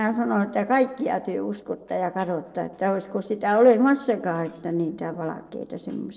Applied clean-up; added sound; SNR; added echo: neural separator model SepFormer DNS4.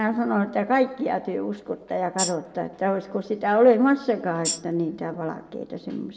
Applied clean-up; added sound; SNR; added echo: none; Tambourine; 4 dB; reverberation time 1.1 s.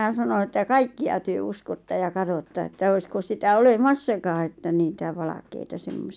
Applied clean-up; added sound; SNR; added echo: none; none; none; none.